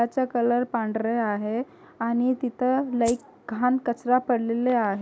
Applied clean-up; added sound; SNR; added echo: none; Rattle (instrument); 16 dB; none.